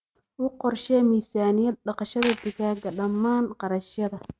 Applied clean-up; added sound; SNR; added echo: neural mask model RNNoise.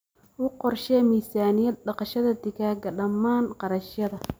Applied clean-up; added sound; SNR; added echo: none; none; none; none.